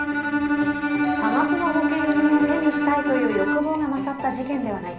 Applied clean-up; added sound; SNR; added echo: none; Bowed string instrument; -1 dB; reverberation time 0.5 s.